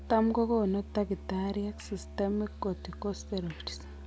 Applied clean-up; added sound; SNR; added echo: none; Musical instrument; 13 dB; none.